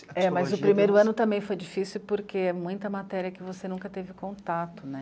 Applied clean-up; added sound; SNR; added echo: none; none; none; none.